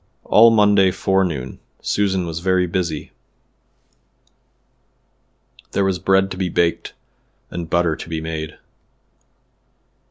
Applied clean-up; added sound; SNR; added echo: none; none; none; none.